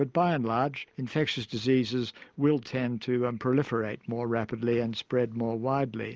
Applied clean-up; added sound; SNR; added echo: none; none; none; none.